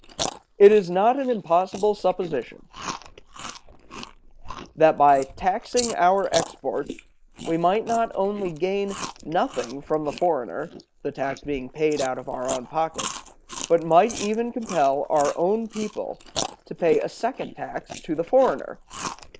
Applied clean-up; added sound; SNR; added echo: neural mask model Resemble Enhance denoiser.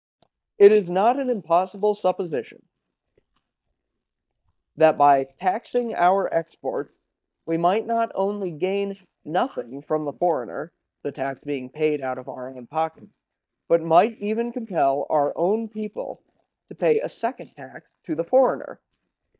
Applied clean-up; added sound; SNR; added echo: neural mask model DeepFilterNet 3.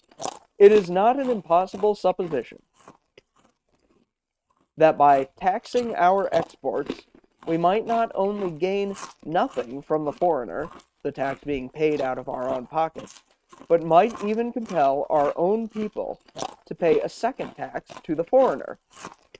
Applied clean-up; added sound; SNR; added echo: neural mask model RNNoise.